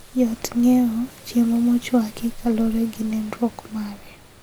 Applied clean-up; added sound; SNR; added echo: none; Water tap, faucet; 19 dB; none.